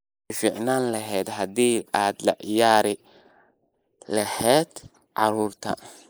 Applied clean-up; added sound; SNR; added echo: neural mask model Resemble Enhance denoiser.